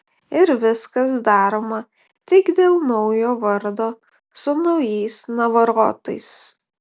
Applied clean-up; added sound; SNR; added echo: none; none; none; none.